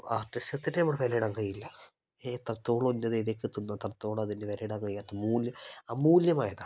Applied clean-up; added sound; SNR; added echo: none; none; none; none.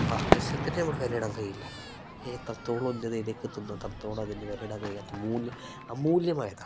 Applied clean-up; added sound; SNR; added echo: none; Crowd / Fireworks; 1 dB; none.